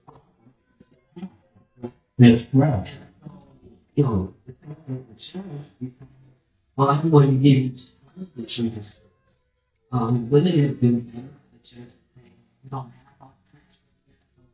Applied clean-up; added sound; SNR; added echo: neural mask model DeepFilterNet 3.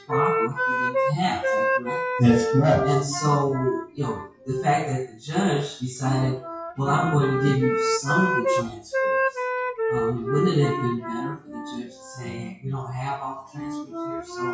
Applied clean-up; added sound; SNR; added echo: classical method WPE with log-MMSE.